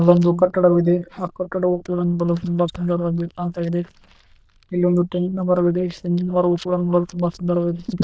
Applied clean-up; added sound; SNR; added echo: neural diffusion model UNIVERSE++.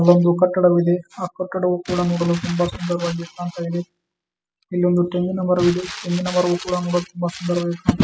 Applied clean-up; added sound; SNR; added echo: classical method spectral subtraction.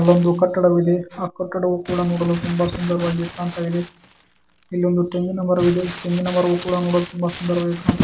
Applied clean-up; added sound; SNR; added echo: none; Crumpling, crinkling; 11 dB; none.